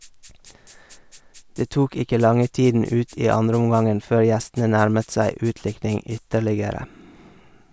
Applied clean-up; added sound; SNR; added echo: none; Rattle (instrument); 18 dB; none.